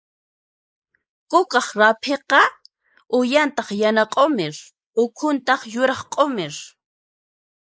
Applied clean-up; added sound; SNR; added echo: neural mask model Resemble Enhance denoiser.